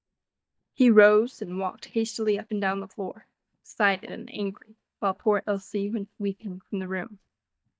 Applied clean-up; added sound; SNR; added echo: neural mask model DeepFilterNet 3.